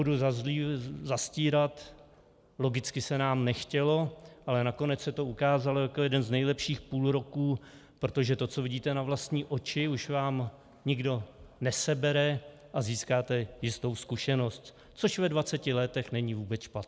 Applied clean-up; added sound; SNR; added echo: none; none; none; none.